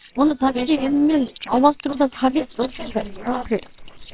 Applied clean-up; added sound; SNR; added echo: neural separator model SepFormer WHAMR!.